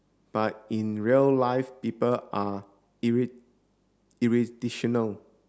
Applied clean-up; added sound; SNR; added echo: none; none; none; none.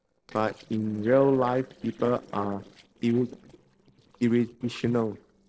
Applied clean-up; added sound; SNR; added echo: neural separator model SepFormer DNS4.